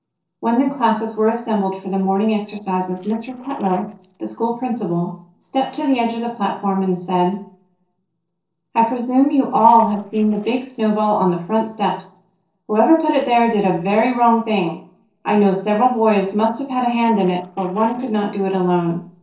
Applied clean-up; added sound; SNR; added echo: neural separator model SepFormer DNS4.